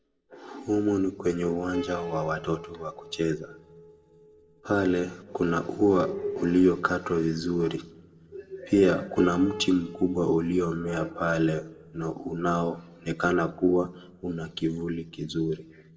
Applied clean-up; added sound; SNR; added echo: none; Piano; 19 dB; reverberation time 0.9 s.